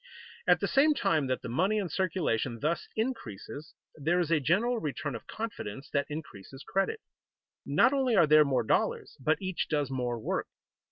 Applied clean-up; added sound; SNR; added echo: none; none; none; none.